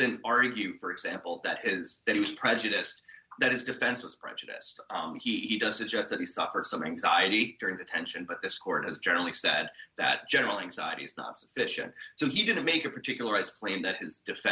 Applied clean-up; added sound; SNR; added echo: none; none; none; none.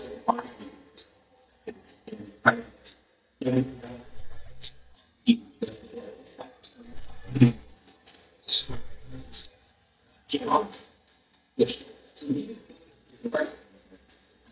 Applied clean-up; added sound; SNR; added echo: neural mask model DeepFilterNet 3.